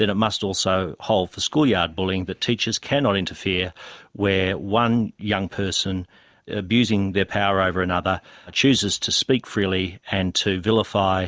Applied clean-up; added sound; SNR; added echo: none; none; none; none.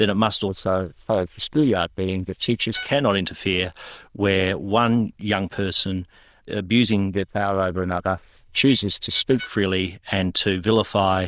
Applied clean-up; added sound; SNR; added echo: neural diffusion model UNIVERSE++.